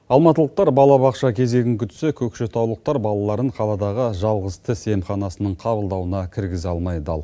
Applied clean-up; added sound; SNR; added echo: none; none; none; none.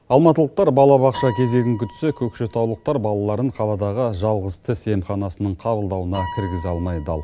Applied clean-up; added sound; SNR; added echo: none; Piano; 19 dB; none.